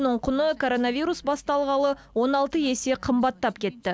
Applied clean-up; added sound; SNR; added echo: none; none; none; none.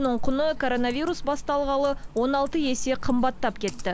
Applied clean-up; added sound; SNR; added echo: none; Computer keyboard; 5 dB; none.